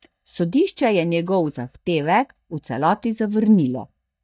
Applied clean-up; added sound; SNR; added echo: neural mask model DeepFilterNet 3.